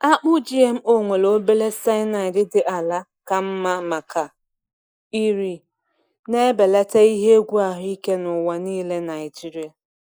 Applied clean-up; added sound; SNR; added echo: neural mask model Resemble Enhance denoiser.